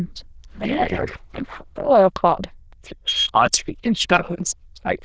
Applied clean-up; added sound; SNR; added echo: neural diffusion model UNIVERSE++.